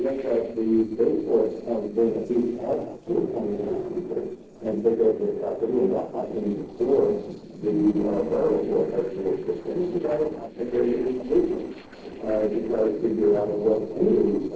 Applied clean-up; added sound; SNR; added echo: neural separator model SepFormer DNS4.